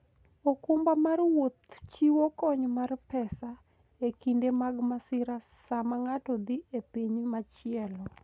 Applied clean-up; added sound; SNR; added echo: none; none; none; none.